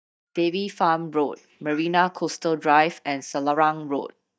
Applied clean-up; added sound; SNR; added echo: neural mask model DeepFilterNet 3.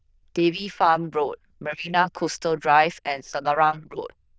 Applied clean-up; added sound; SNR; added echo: neural diffusion model UNIVERSE++.